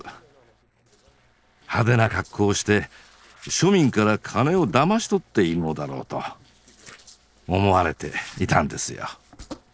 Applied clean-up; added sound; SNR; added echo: neural separator model SepFormer DNS4.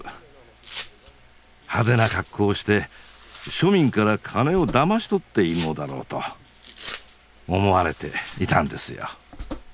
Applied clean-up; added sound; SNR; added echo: none; Domestic sounds, home sounds; 14 dB; none.